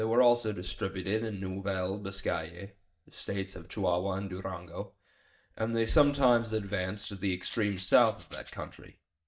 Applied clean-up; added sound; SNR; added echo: neural mask model DeepFilterNet 3.